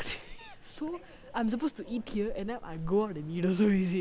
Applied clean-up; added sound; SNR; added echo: none; Meow / Purr; 13 dB; none.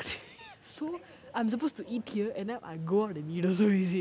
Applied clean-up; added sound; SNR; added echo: none; none; none; none.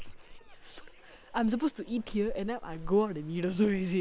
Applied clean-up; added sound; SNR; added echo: neural separator model SepFormer WHAM!.